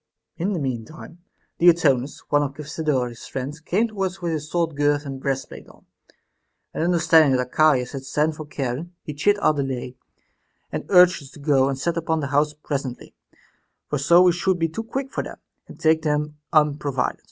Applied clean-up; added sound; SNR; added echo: none; none; none; none.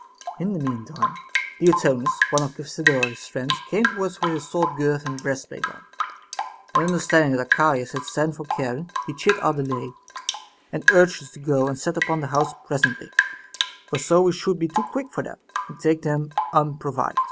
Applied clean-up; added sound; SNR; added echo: none; Drip / Rain; 4 dB; none.